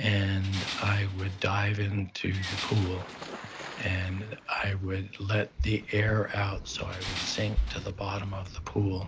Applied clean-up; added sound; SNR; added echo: none; Tools; 9 dB; none.